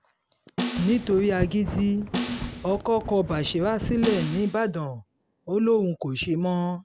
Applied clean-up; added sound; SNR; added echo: none; Snare drum + Wind; 7 dB; none.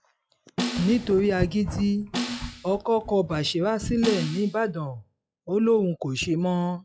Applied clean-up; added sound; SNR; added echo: classical method log-MMSE.